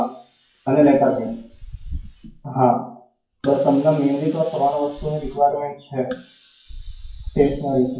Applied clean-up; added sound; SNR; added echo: classical method WPE with log-MMSE.